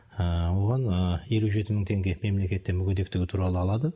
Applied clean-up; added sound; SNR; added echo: neural mask model Resemble Enhance denoiser.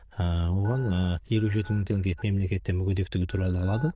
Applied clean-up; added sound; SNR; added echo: neural diffusion model UNIVERSE++.